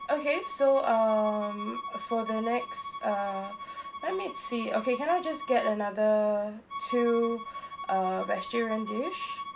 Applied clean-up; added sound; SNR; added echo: none; Bowed string instrument; 10 dB; none.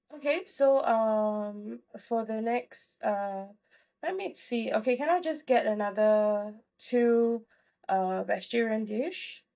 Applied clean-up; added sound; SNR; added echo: neural mask model DeepFilterNet 3.